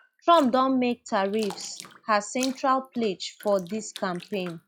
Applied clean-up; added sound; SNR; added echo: classical method log-MMSE.